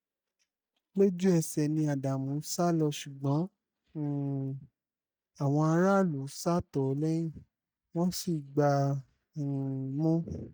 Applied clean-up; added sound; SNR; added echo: neural mask model DeepFilterNet 3.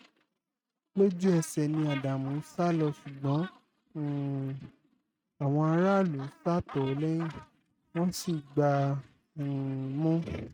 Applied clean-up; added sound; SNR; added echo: neural mask model RNNoise.